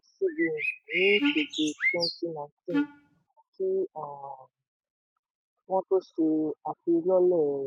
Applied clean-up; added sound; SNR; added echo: neural mask model RNNoise.